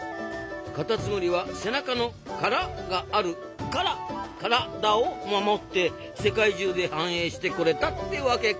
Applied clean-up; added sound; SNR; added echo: none; none; none; none.